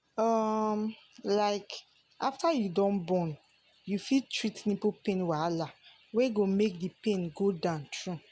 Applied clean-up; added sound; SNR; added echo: none; none; none; none.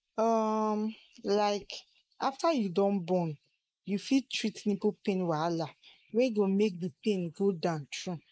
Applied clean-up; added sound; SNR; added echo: neural mask model Resemble Enhance denoiser.